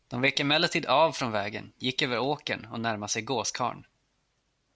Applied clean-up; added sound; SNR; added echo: none; none; none; none.